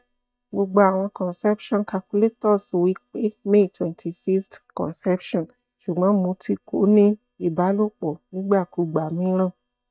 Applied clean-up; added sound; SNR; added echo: neural mask model DeepFilterNet 3.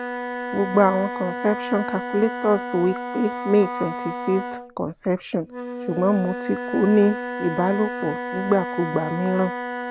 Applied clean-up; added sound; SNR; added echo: none; Wind instrument, woodwind instrument; 7 dB; none.